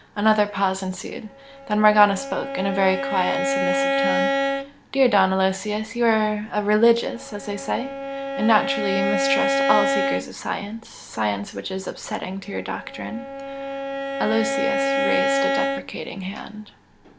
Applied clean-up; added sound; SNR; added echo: none; Bowed string instrument; 3 dB; none.